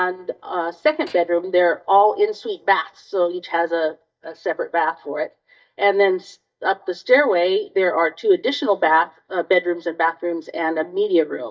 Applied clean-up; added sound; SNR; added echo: neural mask model DeepFilterNet 3.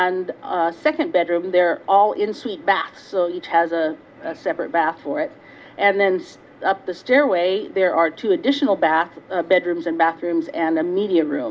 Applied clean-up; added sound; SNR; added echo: none; none; none; none.